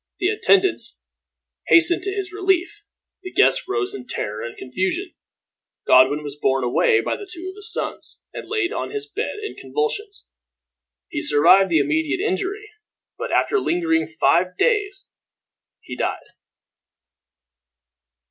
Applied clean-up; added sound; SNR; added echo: none; none; none; none.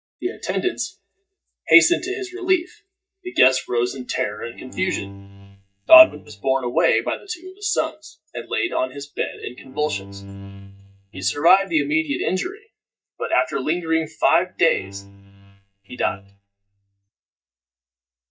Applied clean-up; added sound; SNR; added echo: neural mask model DeepFilterNet 3.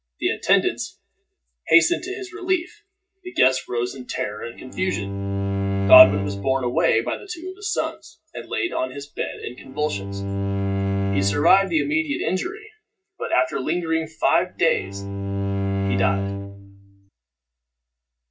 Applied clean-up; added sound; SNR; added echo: none; Bowed string instrument; 2 dB; reverberation time 0.4 s.